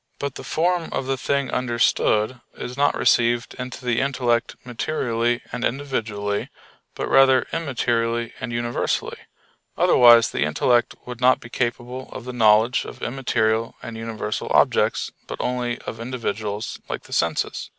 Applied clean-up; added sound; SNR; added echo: none; none; none; none.